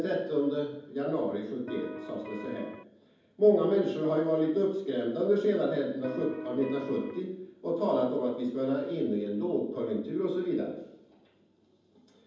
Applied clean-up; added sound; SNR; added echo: none; Electric guitar; 12 dB; reverberation time 0.9 s.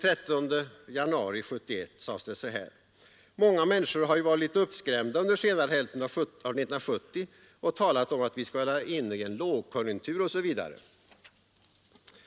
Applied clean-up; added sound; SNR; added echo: none; none; none; none.